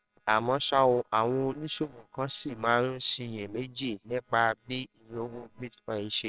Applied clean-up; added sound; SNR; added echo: neural separator model SepFormer WHAMR!.